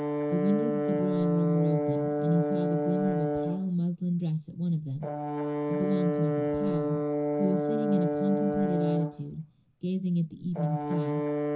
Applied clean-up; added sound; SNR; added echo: none; Brass instrument; 0 dB; reverberation time 0.2 s.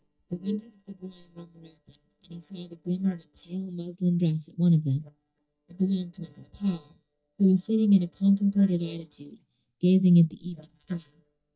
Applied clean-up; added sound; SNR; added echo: neural mask model DeepFilterNet 3.